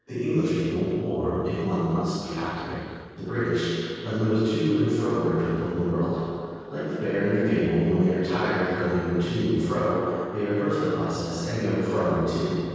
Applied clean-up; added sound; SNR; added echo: neural separator model SepFormer DNS4.